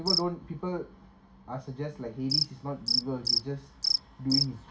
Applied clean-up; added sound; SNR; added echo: none; Cricket; -2 dB; reverberation time 0.2 s.